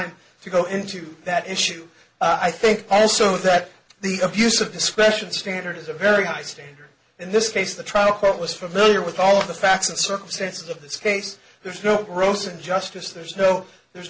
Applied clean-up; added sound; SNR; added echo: none; none; none; none.